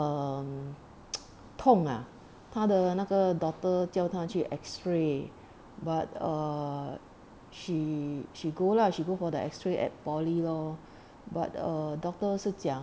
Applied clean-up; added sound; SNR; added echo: none; none; none; none.